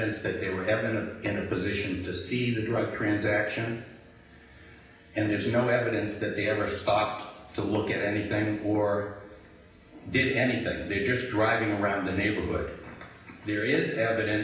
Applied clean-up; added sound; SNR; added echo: none; none; none; reverberation time 0.9 s.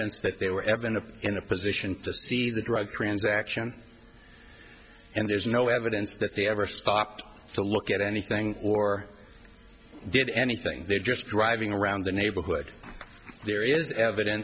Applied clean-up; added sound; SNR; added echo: none; none; none; none.